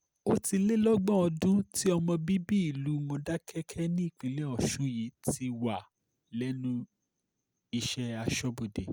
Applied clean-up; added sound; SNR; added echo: none; none; none; none.